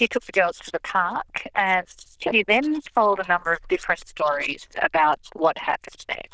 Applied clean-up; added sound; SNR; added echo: neural diffusion model UNIVERSE++.